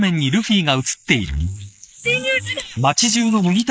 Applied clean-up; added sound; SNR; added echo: neural mask model Resemble Enhance denoiser.